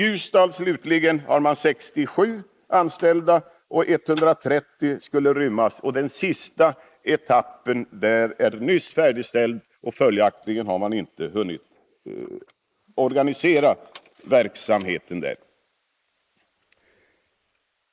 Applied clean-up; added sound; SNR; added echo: neural mask model Resemble Enhance denoiser.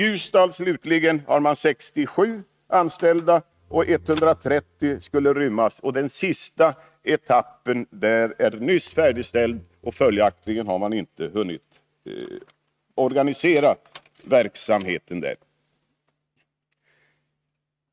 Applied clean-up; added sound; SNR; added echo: neural mask model RNNoise.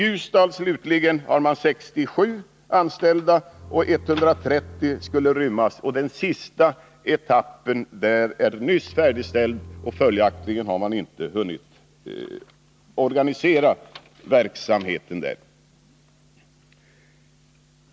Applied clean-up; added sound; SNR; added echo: none; Bowed string instrument; 18 dB; none.